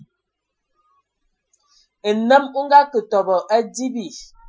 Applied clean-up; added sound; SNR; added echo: classical method Wiener filter.